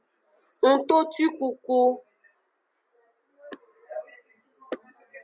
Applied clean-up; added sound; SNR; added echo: none; none; none; none.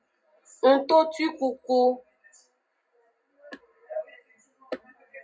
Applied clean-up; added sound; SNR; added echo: none; none; none; reverberation time 0.3 s.